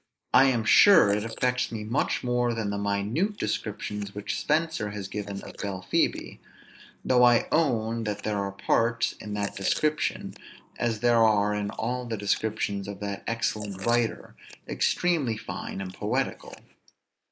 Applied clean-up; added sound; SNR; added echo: neural mask model Resemble Enhance denoiser.